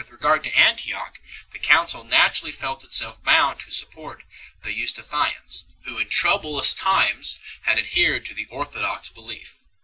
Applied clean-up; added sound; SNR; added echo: none; none; none; none.